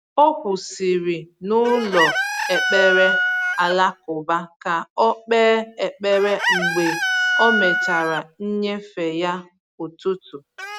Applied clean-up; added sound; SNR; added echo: none; Chicken, rooster; 3 dB; none.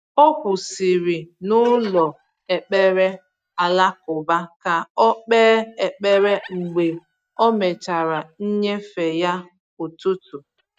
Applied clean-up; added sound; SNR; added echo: neural mask model DeepFilterNet 3.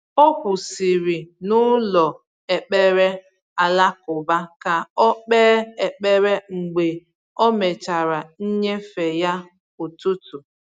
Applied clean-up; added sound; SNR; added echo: none; none; none; none.